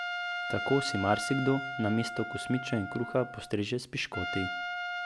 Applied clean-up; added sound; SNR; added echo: none; Trumpet; 5 dB; none.